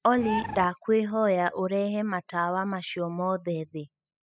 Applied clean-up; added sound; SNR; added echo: classical method spectral subtraction.